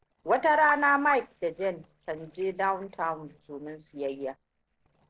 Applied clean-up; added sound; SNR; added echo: neural separator model SepFormer DNS4.